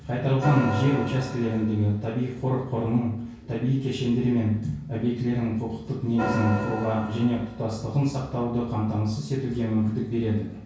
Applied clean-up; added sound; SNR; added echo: none; Organ; 8 dB; reverberation time 0.6 s.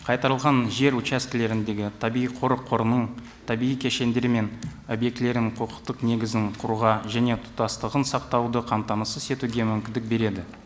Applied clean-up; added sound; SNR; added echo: none; none; none; none.